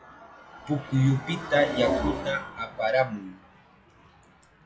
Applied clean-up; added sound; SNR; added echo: classical method log-MMSE.